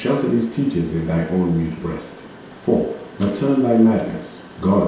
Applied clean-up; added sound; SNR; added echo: none; Mechanisms; 20 dB; reverberation time 0.7 s.